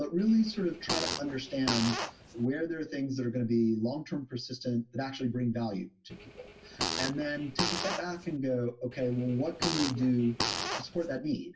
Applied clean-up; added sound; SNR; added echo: none; Fart; 4 dB; reverberation time 0.2 s.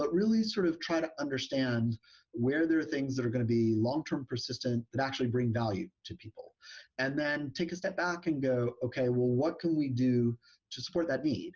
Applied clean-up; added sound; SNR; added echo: none; none; none; none.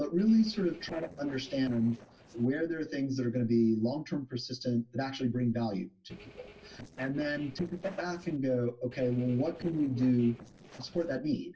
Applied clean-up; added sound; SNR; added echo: neural separator model SepFormer DNS4.